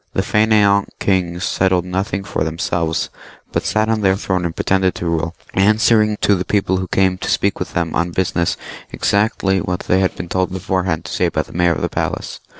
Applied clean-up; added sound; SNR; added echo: neural separator model SepFormer DNS4.